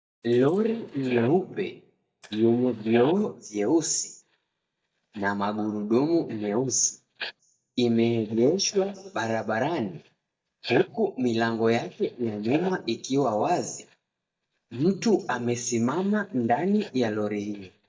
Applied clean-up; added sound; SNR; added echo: neural mask model DeepFilterNet 3.